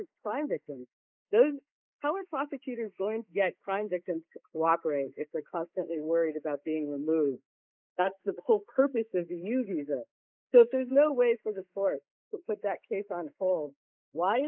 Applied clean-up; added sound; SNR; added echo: neural mask model Resemble Enhance denoiser.